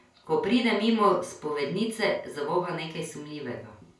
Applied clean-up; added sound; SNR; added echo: none; none; none; reverberation time 0.2 s.